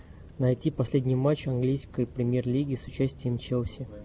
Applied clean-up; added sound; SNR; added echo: none; none; none; none.